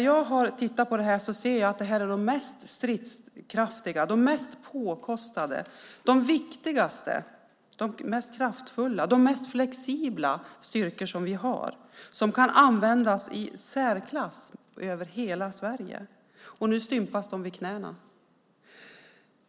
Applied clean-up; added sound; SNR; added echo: none; none; none; none.